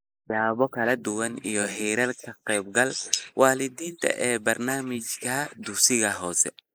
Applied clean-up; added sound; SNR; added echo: neural mask model Resemble Enhance denoiser.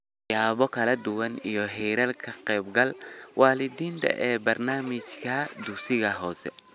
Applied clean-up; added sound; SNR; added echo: none; none; none; none.